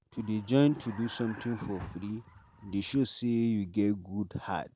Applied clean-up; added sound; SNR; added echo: none; Vehicle; 18 dB; none.